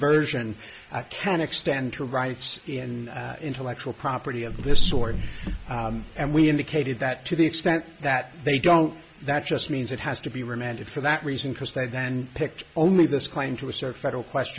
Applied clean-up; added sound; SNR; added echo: none; Car; -3 dB; none.